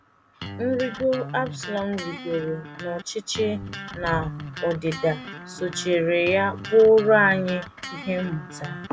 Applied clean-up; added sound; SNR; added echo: none; Electric guitar; 12 dB; none.